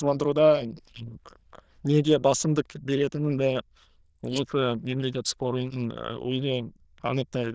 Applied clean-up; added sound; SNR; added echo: neural diffusion model UNIVERSE++.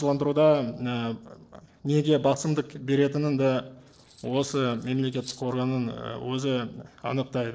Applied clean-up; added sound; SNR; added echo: neural separator model SepFormer DNS4.